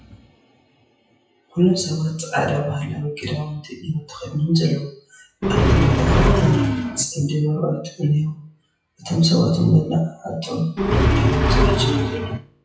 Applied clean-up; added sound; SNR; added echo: classical method WPE with log-MMSE.